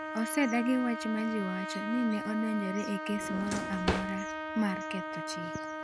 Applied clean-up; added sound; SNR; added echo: none; Trumpet + Drawer open or close; 4 dB; none.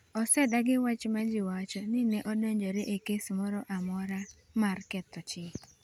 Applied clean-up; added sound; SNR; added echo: none; none; none; none.